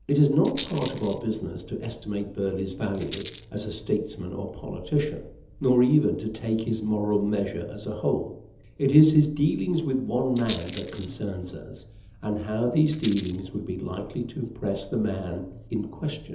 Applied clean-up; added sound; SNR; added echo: none; Rattle; 15 dB; reverberation time 1.2 s.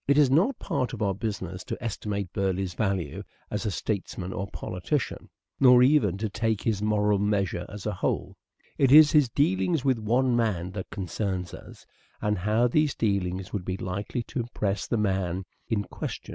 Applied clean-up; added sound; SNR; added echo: none; none; none; none.